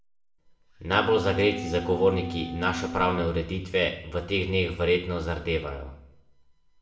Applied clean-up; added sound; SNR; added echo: none; Wind instrument, woodwind instrument; 9 dB; reverberation time 0.6 s.